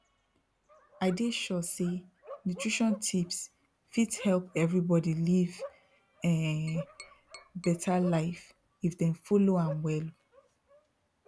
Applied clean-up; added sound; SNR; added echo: none; Bark + Tap; 19 dB; none.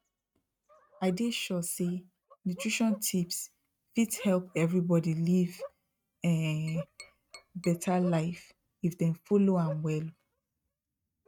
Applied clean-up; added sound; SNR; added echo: neural mask model RNNoise.